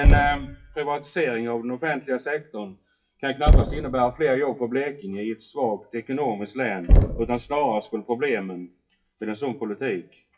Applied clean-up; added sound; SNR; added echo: classical method WPE with log-MMSE.